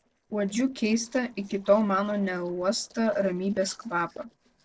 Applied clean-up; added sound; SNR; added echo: neural separator model SepFormer DNS4.